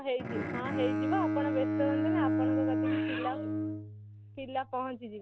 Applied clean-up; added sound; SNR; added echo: none; Bowed string instrument; -4 dB; none.